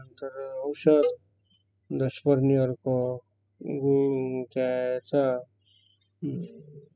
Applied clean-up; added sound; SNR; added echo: classical method spectral subtraction.